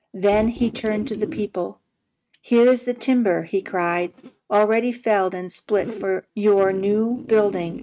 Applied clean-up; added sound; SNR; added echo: neural mask model RNNoise.